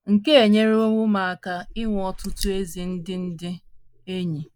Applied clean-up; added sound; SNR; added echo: neural mask model Resemble Enhance denoiser.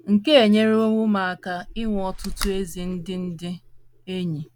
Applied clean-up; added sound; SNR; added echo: none; Slam; 14 dB; none.